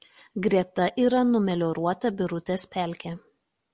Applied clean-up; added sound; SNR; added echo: none; none; none; none.